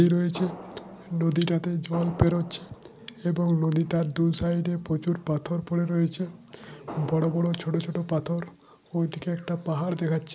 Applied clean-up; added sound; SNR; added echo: none; Fireworks; 16 dB; none.